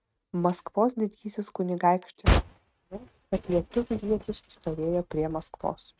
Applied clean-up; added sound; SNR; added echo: neural mask model RNNoise.